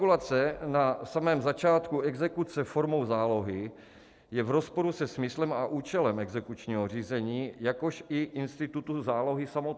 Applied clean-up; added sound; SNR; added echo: none; none; none; none.